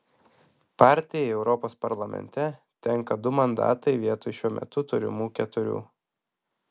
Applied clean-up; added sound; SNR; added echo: none; none; none; none.